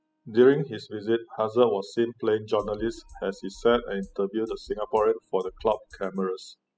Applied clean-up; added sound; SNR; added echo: classical method spectral subtraction.